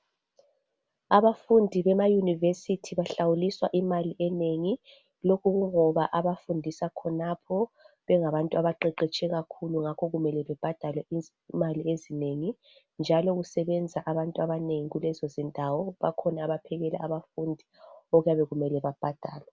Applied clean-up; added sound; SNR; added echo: none; none; none; none.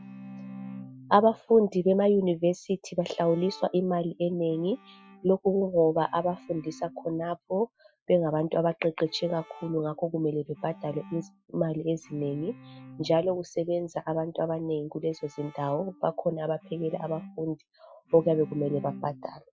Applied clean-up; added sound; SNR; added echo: classical method Wiener filter.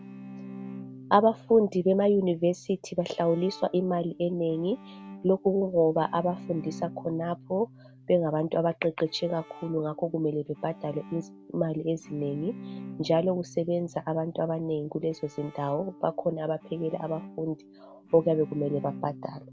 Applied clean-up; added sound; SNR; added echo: none; Bowed string instrument; 17 dB; none.